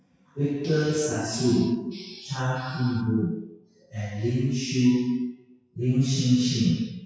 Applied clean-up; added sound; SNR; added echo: classical method WPE with log-MMSE.